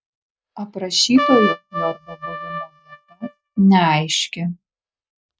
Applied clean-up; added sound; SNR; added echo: neural mask model RNNoise.